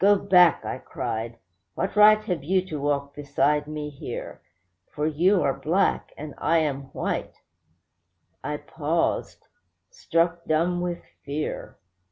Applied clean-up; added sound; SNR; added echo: none; none; none; none.